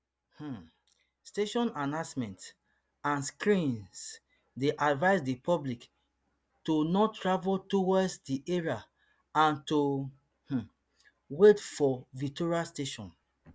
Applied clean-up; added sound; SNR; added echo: none; none; none; none.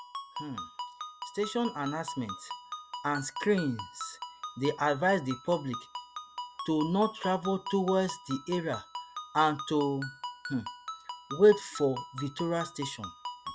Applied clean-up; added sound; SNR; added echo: none; Ringtone; 11 dB; none.